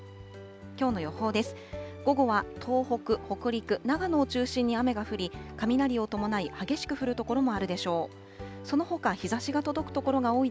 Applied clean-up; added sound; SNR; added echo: none; none; none; none.